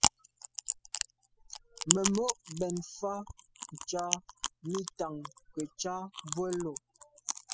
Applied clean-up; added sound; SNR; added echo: classical method spectral subtraction.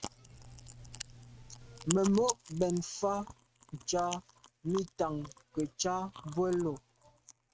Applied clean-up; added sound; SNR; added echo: neural mask model RNNoise.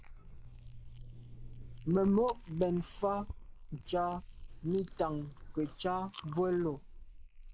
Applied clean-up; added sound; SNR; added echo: neural mask model Resemble Enhance denoiser.